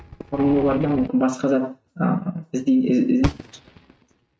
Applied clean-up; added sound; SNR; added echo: neural mask model RNNoise.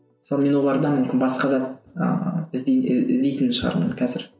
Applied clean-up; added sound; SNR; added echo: none; none; none; none.